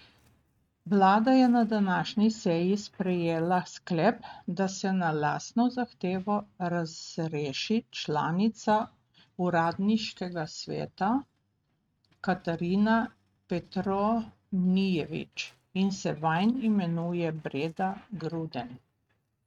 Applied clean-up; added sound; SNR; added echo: neural mask model RNNoise.